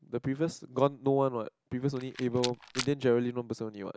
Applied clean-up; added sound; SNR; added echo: none; Rattle; 10 dB; none.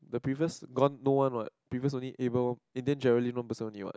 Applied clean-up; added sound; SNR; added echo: none; none; none; none.